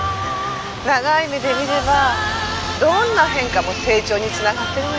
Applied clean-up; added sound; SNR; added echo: none; none; none; none.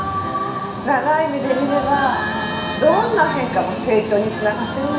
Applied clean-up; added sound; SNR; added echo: none; Bowed string instrument; 18 dB; reverberation time 0.7 s.